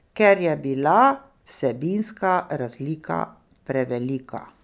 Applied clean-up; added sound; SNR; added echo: none; none; none; none.